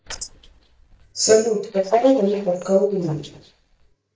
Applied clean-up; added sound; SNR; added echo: neural mask model DeepFilterNet 3.